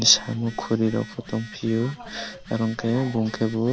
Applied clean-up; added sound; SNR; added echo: none; Telephone; 17 dB; none.